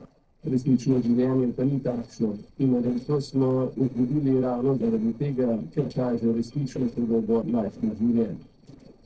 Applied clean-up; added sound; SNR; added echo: neural separator model SepFormer DNS4.